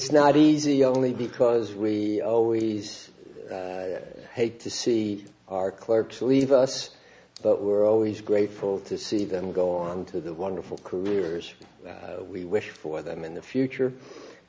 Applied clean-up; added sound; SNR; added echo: none; none; none; none.